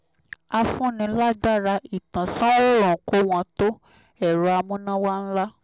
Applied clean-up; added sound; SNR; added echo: none; none; none; none.